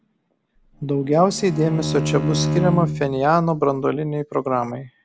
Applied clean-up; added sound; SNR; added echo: none; Bowed string instrument; 4 dB; none.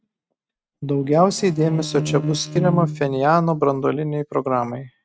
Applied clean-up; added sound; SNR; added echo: neural mask model RNNoise.